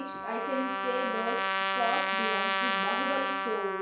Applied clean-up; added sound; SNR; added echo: none; Trumpet; -4 dB; reverberation time 0.6 s.